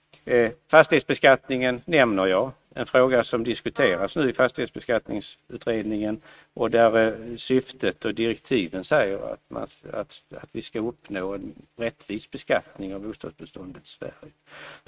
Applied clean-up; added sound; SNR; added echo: neural mask model RNNoise.